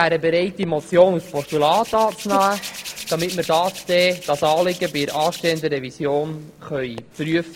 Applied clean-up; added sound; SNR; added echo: none; Hands; 15 dB; none.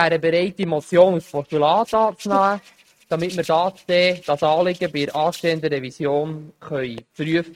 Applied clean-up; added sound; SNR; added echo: neural mask model RNNoise.